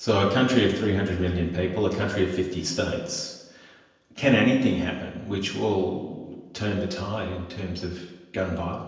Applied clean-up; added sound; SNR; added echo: none; none; none; reverberation time 1.0 s.